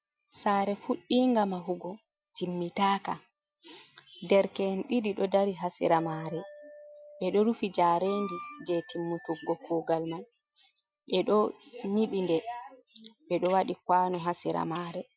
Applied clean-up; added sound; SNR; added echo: classical method Wiener filter.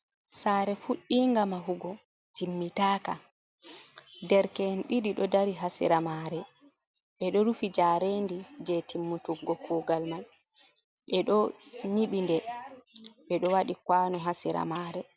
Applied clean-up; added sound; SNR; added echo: none; none; none; none.